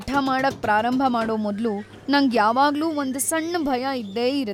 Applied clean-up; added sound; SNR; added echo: none; Squeak; 20 dB; none.